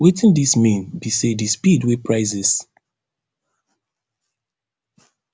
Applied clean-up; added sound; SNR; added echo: none; none; none; none.